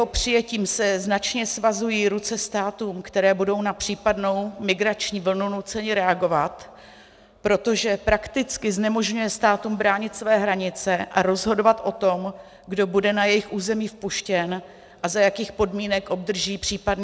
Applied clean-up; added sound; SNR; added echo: none; none; none; none.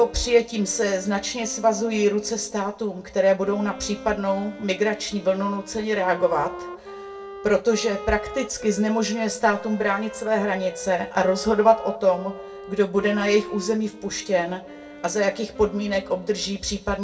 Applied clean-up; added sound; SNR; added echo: none; Wind instrument, woodwind instrument; 15 dB; reverberation time 0.2 s.